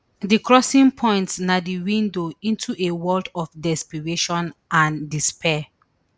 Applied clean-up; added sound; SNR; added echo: none; none; none; none.